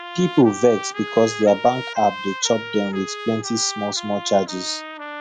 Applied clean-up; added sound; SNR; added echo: none; Trumpet; 12 dB; none.